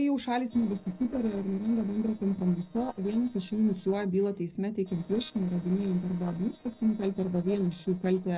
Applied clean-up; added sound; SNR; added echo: neural separator model SepFormer DNS4.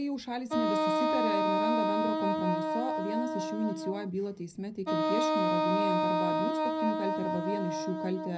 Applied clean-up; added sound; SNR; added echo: none; Wind instrument, woodwind instrument; -4 dB; reverberation time 0.4 s.